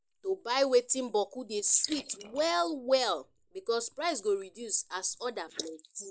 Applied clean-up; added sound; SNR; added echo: neural mask model Resemble Enhance denoiser.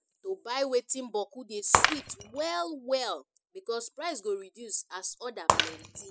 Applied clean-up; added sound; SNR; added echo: classical method spectral subtraction.